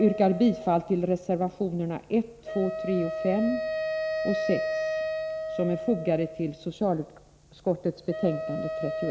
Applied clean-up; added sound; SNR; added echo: none; Wind instrument, woodwind instrument; 5 dB; none.